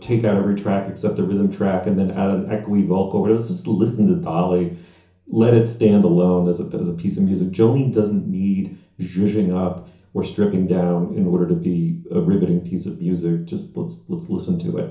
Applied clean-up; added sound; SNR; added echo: none; none; none; reverberation time 0.7 s.